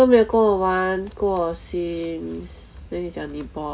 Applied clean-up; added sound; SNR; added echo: none; none; none; none.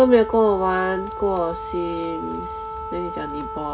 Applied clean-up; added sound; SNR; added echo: none; Wind instrument, woodwind instrument; 10 dB; none.